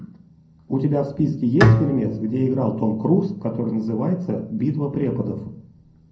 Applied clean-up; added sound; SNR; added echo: none; Bowed string instrument; 2 dB; reverberation time 0.5 s.